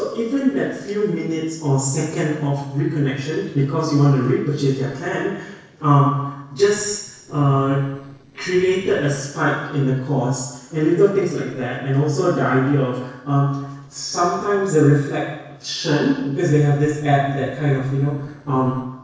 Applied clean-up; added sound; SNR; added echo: neural separator model SepFormer DNS4.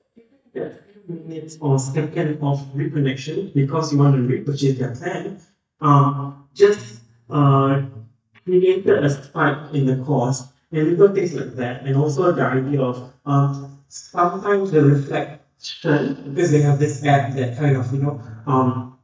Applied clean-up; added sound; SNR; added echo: neural mask model DeepFilterNet 3.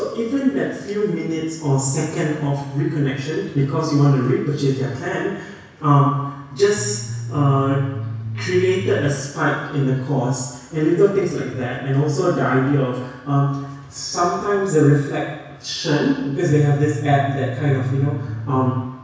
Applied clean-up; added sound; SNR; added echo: none; Bass guitar; 8 dB; reverberation time 1.1 s.